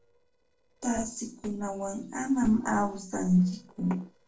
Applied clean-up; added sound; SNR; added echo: neural separator model SepFormer DNS4.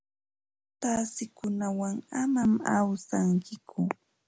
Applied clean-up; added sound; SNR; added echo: none; none; none; none.